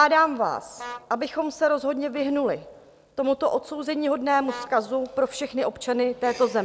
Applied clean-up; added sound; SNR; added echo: none; Vehicle horn, car horn, honking; 18 dB; none.